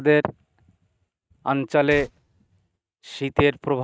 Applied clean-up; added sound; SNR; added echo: neural mask model RNNoise.